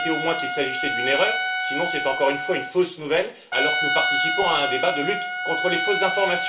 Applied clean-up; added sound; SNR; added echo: none; Trumpet; 0 dB; reverberation time 0.4 s.